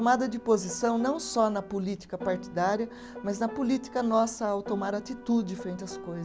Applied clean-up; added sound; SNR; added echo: none; Piano; 15 dB; none.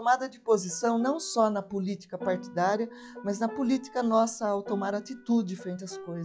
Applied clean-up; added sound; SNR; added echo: classical method log-MMSE.